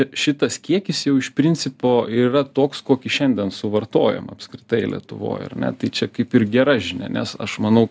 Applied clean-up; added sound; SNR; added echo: none; none; none; none.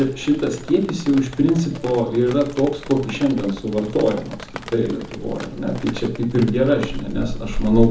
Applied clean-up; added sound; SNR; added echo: none; Drip; 10 dB; reverberation time 0.6 s.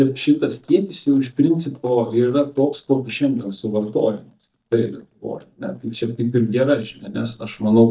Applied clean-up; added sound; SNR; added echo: neural mask model DeepFilterNet 3.